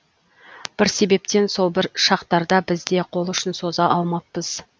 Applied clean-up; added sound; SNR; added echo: none; none; none; none.